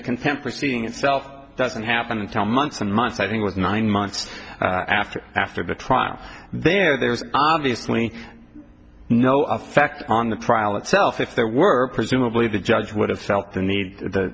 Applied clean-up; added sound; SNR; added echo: none; none; none; none.